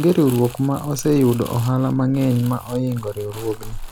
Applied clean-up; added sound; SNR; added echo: none; Crumpling, crinkling; 16 dB; none.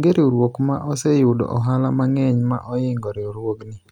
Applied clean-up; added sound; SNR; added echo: none; none; none; none.